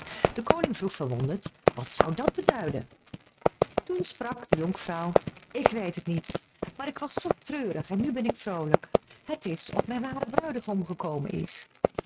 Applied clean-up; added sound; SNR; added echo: neural mask model RNNoise.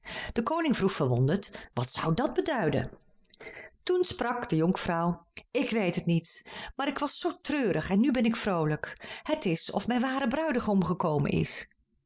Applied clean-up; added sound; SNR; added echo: none; none; none; none.